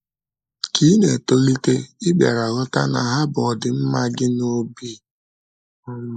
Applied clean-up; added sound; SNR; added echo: neural mask model Resemble Enhance denoiser.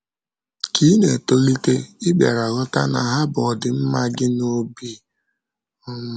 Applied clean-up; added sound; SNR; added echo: none; none; none; none.